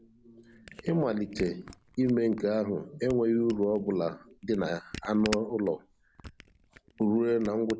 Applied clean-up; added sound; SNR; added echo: none; Camera; 17 dB; none.